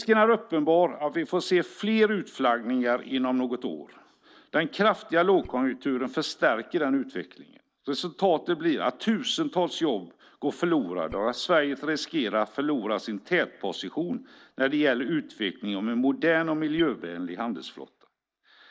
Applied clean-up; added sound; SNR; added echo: neural mask model DeepFilterNet 3.